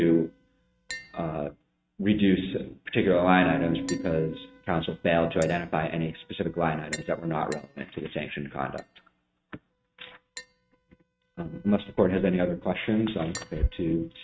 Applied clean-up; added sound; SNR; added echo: neural mask model RNNoise.